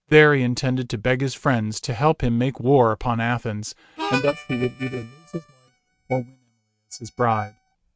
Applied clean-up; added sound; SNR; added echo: neural mask model RNNoise.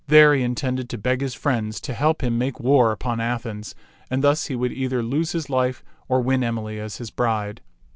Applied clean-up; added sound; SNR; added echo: none; none; none; none.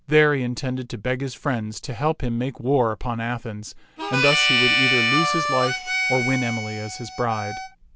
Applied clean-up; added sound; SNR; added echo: none; Harmonica; -2 dB; none.